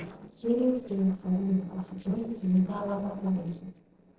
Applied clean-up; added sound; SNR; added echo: neural separator model SepFormer DNS4.